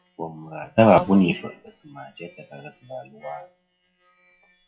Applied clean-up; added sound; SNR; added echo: classical method WPE with log-MMSE.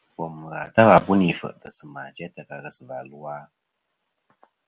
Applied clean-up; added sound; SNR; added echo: none; none; none; none.